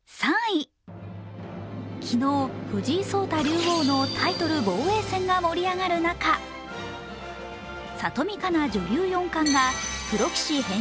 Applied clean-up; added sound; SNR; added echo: none; none; none; none.